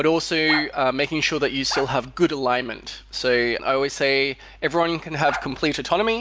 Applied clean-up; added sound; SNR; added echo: none; Bark; 13 dB; none.